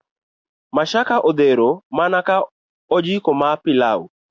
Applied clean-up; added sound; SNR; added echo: none; none; none; none.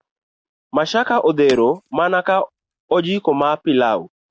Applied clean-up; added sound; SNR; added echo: none; Shatter; 20 dB; none.